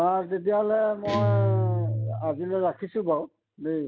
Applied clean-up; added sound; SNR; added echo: none; Guitar; 2 dB; none.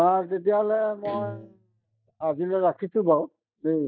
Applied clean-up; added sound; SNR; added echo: neural mask model DeepFilterNet 3.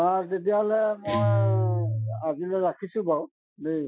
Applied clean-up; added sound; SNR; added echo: classical method Wiener filter.